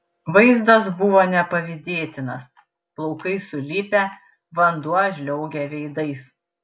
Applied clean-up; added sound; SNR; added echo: none; none; none; none.